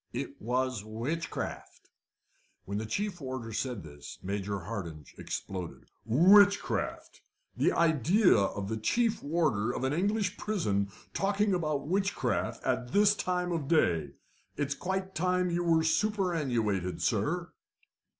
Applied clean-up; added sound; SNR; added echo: none; none; none; none.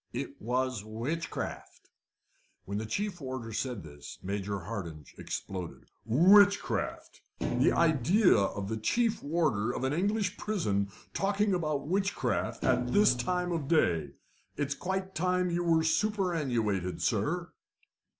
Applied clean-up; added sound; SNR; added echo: none; Thump, thud; 5 dB; none.